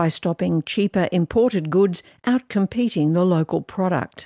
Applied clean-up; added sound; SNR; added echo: none; none; none; none.